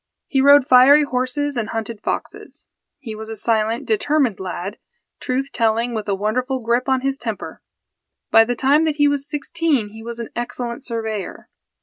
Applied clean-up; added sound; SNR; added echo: none; none; none; none.